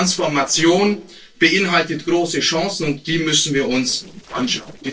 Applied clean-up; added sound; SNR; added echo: neural separator model SepFormer DNS4.